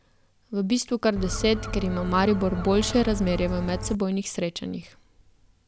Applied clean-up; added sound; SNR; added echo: none; Gull, seagull; 6 dB; none.